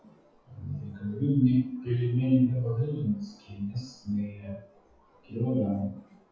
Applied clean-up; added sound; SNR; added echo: classical method WPE with log-MMSE.